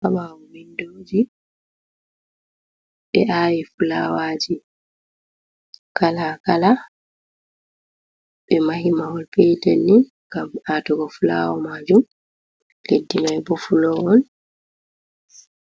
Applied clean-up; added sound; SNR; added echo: none; none; none; none.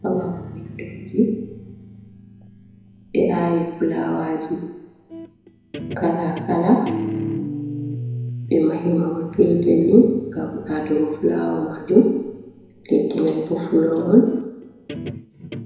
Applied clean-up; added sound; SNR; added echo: none; Guitar; 12 dB; reverberation time 0.9 s.